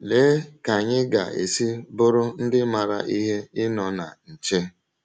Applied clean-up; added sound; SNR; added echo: none; none; none; none.